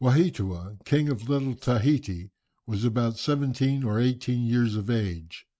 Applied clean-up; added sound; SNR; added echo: neural mask model RNNoise.